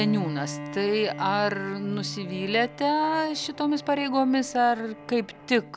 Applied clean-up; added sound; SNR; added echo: none; Bowed string instrument; 13 dB; none.